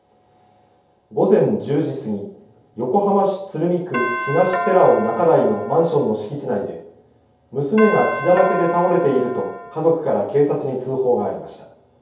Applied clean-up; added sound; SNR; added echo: none; Doorbell; 7 dB; reverberation time 0.7 s.